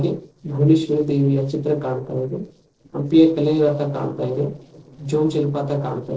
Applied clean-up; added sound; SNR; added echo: neural separator model SepFormer DNS4.